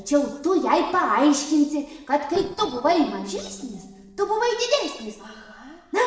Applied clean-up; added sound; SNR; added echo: neural separator model SepFormer DNS4.